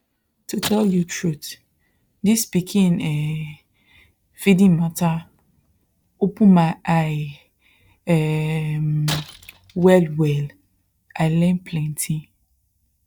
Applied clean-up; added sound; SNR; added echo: neural mask model DeepFilterNet 3.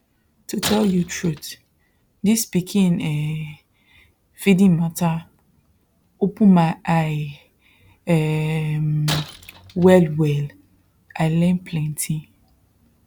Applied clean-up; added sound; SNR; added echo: none; Shatter; 14 dB; none.